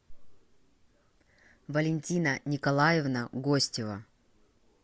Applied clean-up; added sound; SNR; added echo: none; none; none; none.